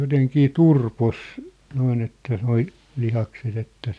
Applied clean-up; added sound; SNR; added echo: none; none; none; none.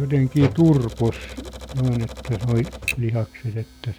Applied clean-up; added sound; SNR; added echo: none; Typewriter; 12 dB; none.